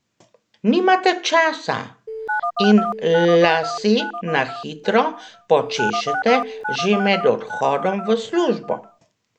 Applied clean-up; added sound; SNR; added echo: none; Telephone; 8 dB; none.